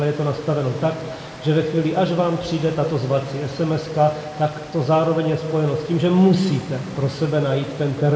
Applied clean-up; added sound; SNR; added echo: none; Water; 19 dB; reverberation time 1.5 s.